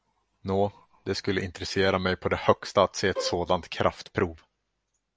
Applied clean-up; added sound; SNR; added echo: none; Bowed string instrument; 9 dB; none.